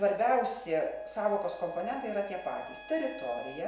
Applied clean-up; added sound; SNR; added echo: none; Trumpet; 20 dB; none.